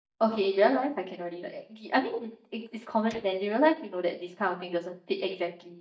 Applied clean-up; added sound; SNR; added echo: neural mask model DeepFilterNet 3.